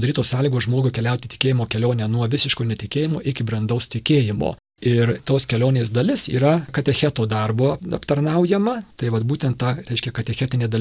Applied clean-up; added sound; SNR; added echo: none; none; none; none.